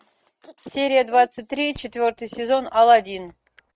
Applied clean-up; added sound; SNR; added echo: neural mask model RNNoise.